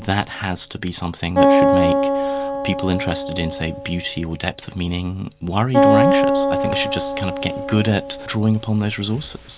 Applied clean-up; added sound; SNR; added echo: none; Acoustic guitar; -2 dB; none.